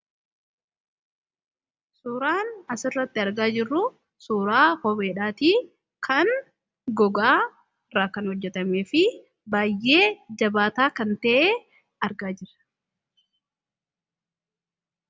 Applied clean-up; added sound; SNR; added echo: none; none; none; none.